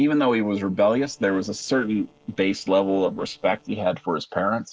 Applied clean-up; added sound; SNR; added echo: neural separator model SepFormer DNS4.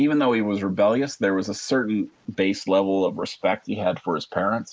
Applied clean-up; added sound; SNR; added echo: none; none; none; none.